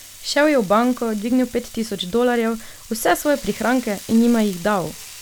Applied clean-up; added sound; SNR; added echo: none; Frying (food); 19 dB; none.